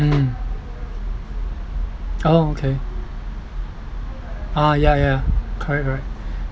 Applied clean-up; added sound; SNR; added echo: none; none; none; none.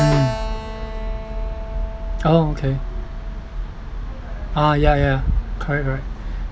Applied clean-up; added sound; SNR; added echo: none; Keyboard (musical); 13 dB; none.